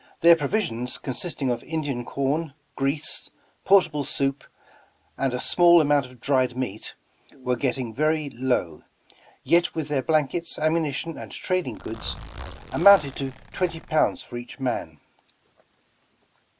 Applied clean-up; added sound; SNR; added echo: none; Zipper (clothing); 15 dB; none.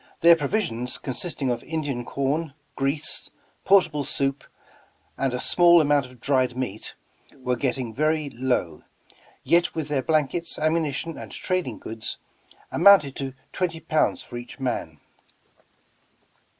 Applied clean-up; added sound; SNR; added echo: none; none; none; none.